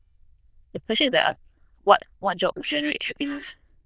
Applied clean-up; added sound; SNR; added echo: neural diffusion model UNIVERSE++.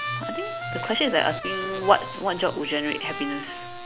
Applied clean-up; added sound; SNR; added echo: none; Trumpet; 8 dB; none.